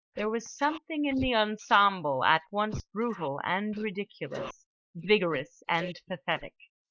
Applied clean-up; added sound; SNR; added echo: neural mask model Resemble Enhance denoiser.